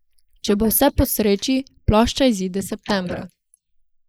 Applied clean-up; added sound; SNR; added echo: neural mask model Resemble Enhance denoiser.